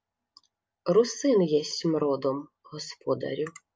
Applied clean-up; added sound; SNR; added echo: none; none; none; none.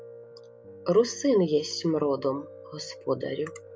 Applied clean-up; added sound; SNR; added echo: none; Piano; 18 dB; none.